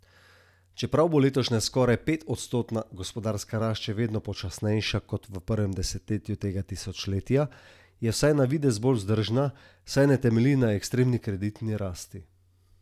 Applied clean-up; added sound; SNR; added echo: none; none; none; none.